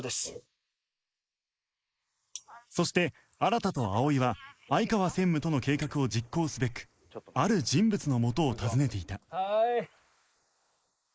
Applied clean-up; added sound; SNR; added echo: neural mask model Resemble Enhance denoiser.